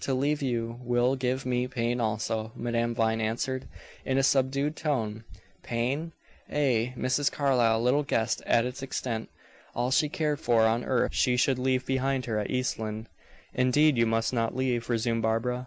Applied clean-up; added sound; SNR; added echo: none; none; none; none.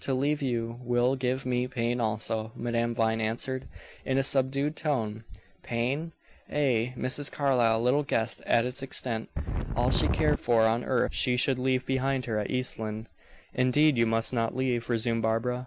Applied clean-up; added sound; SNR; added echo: none; Wind; 0 dB; none.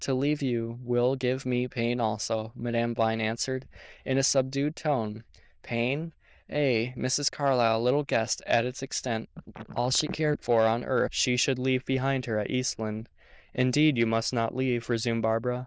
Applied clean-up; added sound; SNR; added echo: neural diffusion model UNIVERSE++.